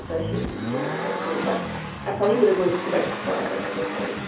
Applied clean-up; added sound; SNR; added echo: none; Accelerating, revving, vroom; 5 dB; reverberation time 0.7 s.